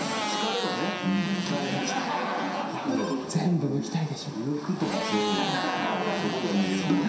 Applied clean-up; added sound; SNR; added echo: none; Motorcycle; 7 dB; reverberation time 0.7 s.